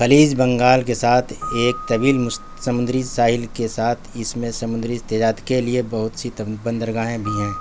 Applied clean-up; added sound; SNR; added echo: none; Keyboard (musical); 18 dB; none.